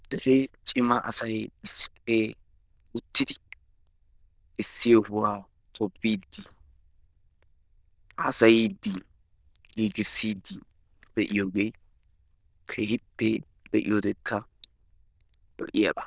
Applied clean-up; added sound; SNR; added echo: neural diffusion model UNIVERSE++.